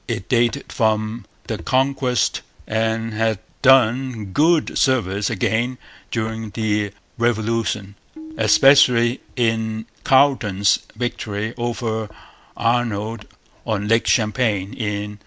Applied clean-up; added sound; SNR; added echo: none; Tabla; 19 dB; none.